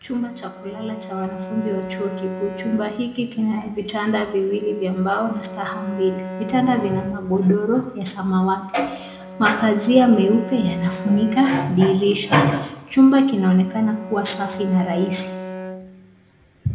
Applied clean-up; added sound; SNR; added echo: none; Bowed string instrument; 13 dB; reverberation time 0.9 s.